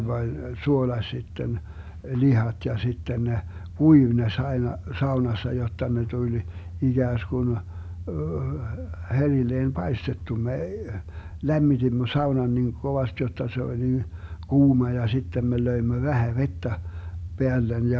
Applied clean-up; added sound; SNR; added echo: none; none; none; none.